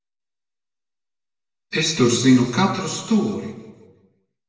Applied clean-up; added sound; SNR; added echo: none; none; none; reverberation time 1.3 s.